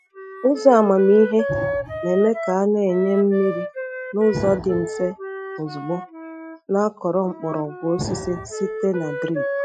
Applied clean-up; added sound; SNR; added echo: classical method Wiener filter.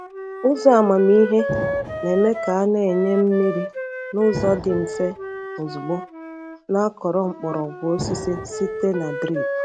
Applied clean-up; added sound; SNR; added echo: none; Explosion + Wind instrument, woodwind instrument; 8 dB; none.